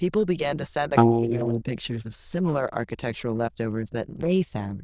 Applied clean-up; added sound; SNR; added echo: neural diffusion model UNIVERSE++.